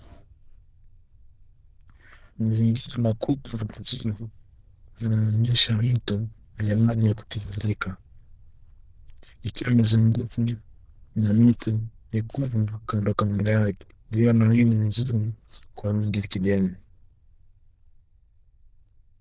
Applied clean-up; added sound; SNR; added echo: neural diffusion model UNIVERSE++.